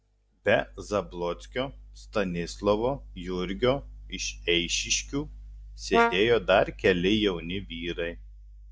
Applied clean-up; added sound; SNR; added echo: neural mask model DeepFilterNet 3.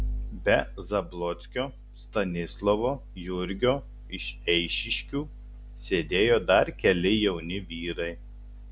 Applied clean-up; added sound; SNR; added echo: none; none; none; none.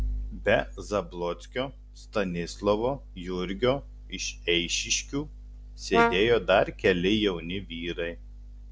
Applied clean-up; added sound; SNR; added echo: neural separator model SepFormer DNS4.